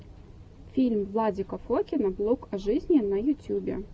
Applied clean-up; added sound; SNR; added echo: none; none; none; none.